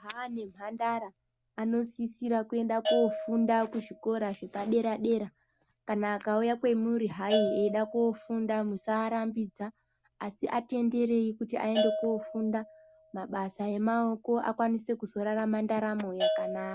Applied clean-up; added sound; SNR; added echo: none; Bell / Percussion; 8 dB; none.